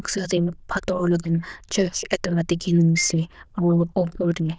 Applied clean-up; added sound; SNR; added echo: neural diffusion model UNIVERSE++.